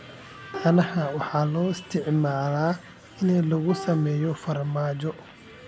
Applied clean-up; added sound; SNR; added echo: none; Plucked string instrument; 16 dB; none.